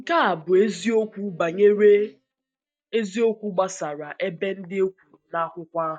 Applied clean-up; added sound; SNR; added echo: neural mask model DeepFilterNet 3.